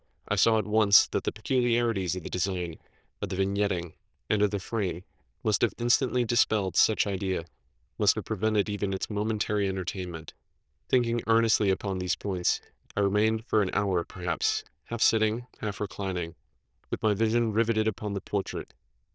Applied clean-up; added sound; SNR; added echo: neural diffusion model UNIVERSE++.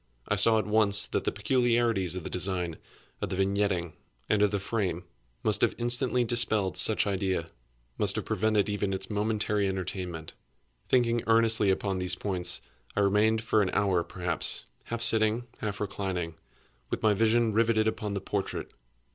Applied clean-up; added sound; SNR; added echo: none; none; none; none.